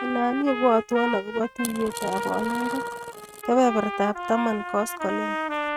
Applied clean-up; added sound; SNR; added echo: neural mask model RNNoise.